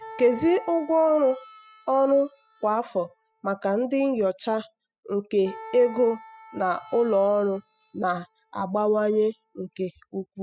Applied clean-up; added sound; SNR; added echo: classical method spectral subtraction.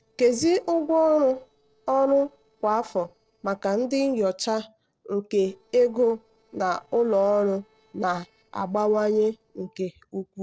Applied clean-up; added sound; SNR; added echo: neural separator model SepFormer DNS4.